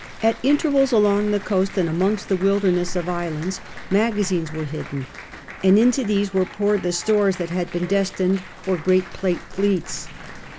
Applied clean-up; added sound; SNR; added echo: none; Applause + Rain; 14 dB; none.